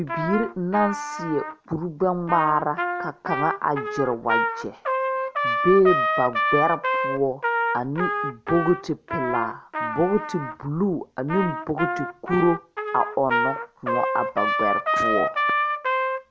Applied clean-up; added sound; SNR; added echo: none; Trumpet; 1 dB; none.